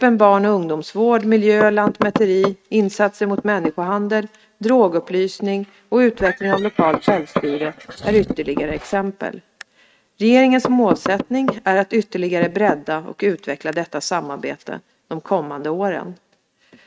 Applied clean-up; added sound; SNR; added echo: neural mask model RNNoise.